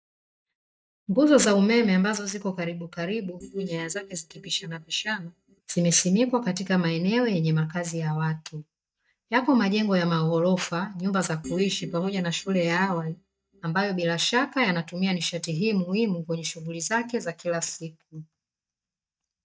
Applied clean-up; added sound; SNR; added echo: neural mask model DeepFilterNet 3.